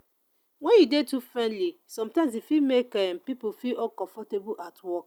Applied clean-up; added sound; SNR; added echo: none; none; none; none.